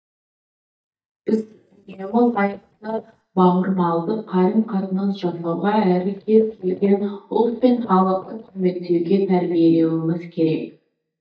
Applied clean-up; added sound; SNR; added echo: neural mask model DeepFilterNet 3.